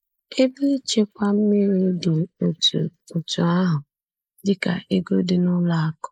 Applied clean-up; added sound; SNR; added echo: neural mask model Resemble Enhance denoiser.